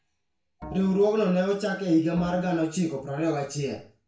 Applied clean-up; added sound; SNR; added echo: none; Bowed string instrument; 20 dB; reverberation time 0.4 s.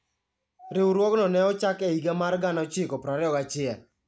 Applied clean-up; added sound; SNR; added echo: none; none; none; none.